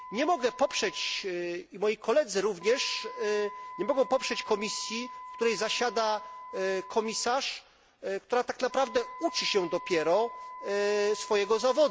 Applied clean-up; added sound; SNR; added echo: none; Wind instrument, woodwind instrument; 15 dB; none.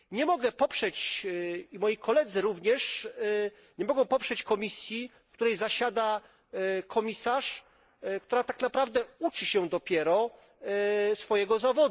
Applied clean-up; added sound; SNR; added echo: neural mask model Resemble Enhance denoiser.